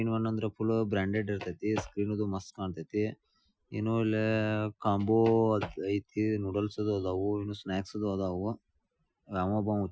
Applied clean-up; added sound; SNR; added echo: classical method Wiener filter.